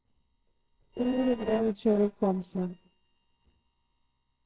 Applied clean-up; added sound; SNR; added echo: neural separator model SepFormer WHAMR!.